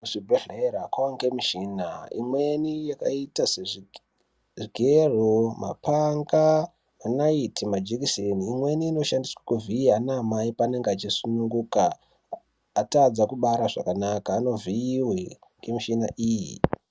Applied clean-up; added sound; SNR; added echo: none; none; none; none.